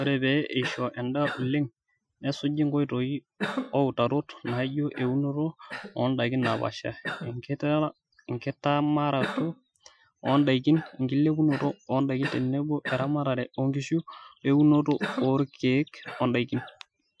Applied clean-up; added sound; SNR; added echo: classical method Wiener filter.